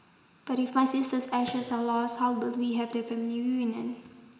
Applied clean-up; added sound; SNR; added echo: none; Fart; 20 dB; reverberation time 3.0 s.